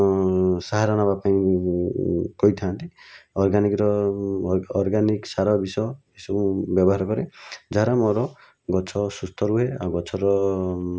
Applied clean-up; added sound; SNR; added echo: none; none; none; none.